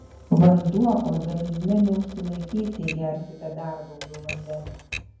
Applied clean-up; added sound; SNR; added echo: none; Typewriter; 15 dB; reverberation time 0.9 s.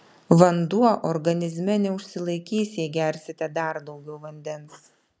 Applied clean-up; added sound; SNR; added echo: none; none; none; none.